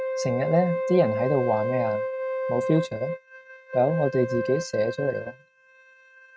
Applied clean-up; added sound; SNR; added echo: neural mask model RNNoise.